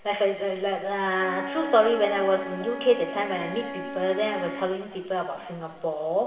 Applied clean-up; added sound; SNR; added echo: none; Wind instrument, woodwind instrument; 11 dB; reverberation time 2.2 s.